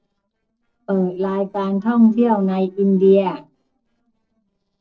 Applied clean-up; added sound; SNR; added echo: neural separator model SepFormer DNS4.